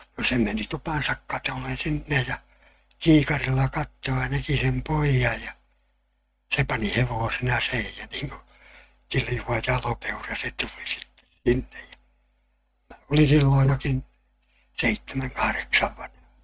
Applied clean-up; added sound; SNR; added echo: neural mask model RNNoise.